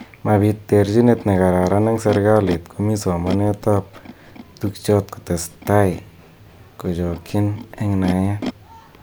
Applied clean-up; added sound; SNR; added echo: none; Animal; 16 dB; none.